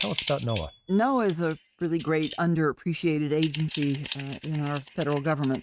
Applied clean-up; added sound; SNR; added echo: neural mask model RNNoise.